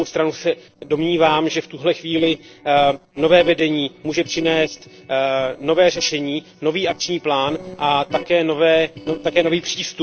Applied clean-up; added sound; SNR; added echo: neural separator model SepFormer DNS4.